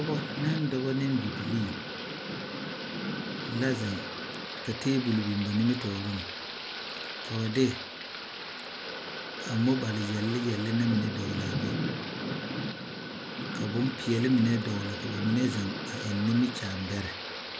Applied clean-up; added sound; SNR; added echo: none; Thunder / Rain; 5 dB; none.